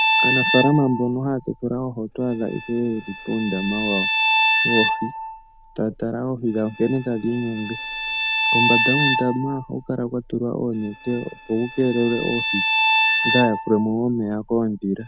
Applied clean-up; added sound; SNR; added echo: none; Bowed string instrument; 0 dB; none.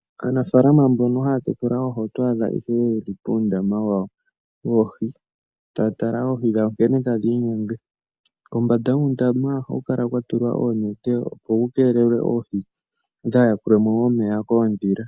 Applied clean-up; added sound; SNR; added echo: none; none; none; none.